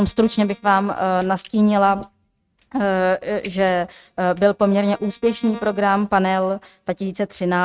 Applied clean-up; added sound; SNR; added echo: neural mask model RNNoise.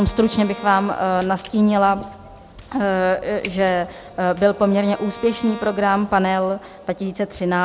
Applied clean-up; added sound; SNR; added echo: none; Bowed string instrument + Walk, footsteps; 20 dB; none.